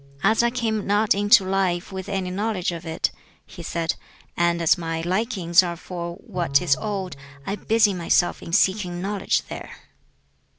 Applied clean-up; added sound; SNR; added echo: none; Bowed string instrument; 20 dB; none.